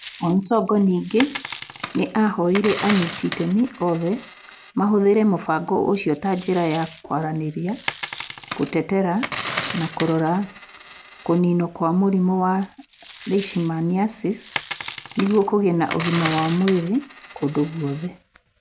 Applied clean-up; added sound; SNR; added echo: none; Coin (dropping); 13 dB; none.